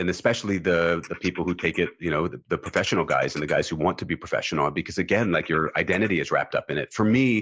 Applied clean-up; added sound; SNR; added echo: neural mask model Resemble Enhance denoiser.